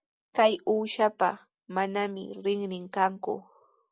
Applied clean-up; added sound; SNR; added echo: none; none; none; none.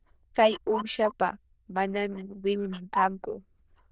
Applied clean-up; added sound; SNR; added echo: neural diffusion model UNIVERSE++.